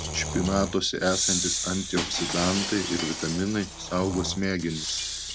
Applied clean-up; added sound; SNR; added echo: none; Breathing + Shatter; 3 dB; none.